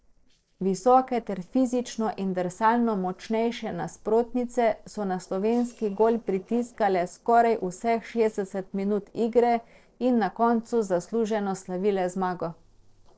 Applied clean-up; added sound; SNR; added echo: neural separator model SepFormer DNS4.